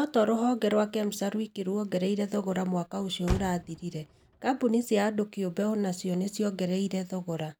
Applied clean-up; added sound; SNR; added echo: none; Motor vehicle (road); 15 dB; none.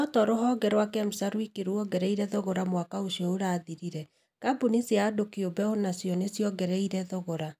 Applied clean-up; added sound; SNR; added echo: none; none; none; none.